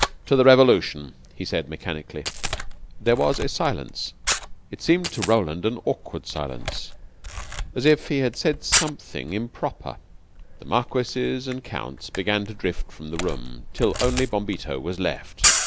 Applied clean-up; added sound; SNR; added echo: none; Camera + Coin (dropping); 5 dB; none.